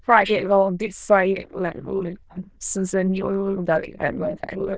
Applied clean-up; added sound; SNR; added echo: neural diffusion model UNIVERSE++.